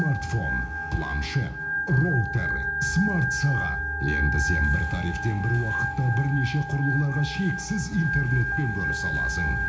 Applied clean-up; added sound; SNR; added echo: none; Organ; 4 dB; reverberation time 0.4 s.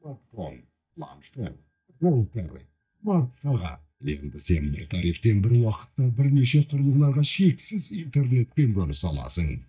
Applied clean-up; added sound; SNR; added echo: neural mask model DeepFilterNet 3.